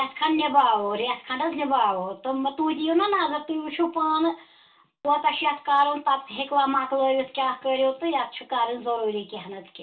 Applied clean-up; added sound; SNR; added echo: none; none; none; reverberation time 0.2 s.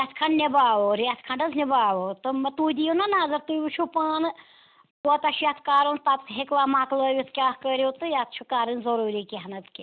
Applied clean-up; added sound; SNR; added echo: none; none; none; none.